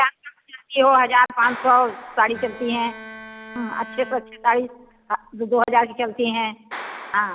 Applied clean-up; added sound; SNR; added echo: none; Bowed string instrument + Clapping; 18 dB; none.